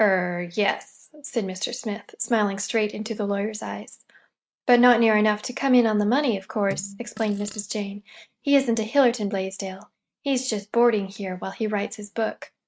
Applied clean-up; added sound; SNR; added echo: neural mask model RNNoise.